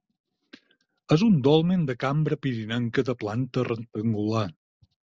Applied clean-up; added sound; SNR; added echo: none; none; none; none.